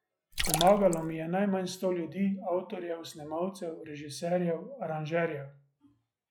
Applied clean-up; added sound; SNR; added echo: classical method log-MMSE.